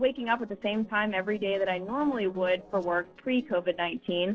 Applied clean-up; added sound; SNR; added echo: neural separator model SepFormer DNS4.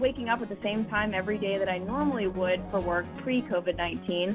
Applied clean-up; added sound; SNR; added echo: none; Animal; 12 dB; none.